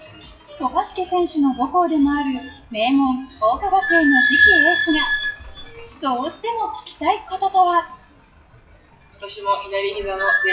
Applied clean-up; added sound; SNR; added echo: classical method WPE with log-MMSE.